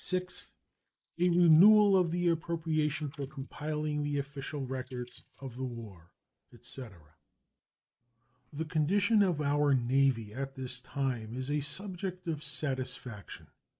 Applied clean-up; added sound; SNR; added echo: neural mask model Resemble Enhance denoiser.